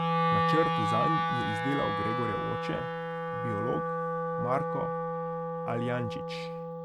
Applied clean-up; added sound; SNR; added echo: none; Wind instrument, woodwind instrument; -4 dB; none.